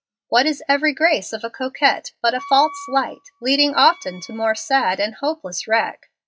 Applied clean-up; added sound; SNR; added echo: classical method log-MMSE.